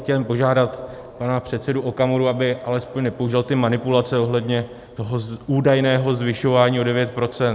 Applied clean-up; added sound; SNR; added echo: none; none; none; none.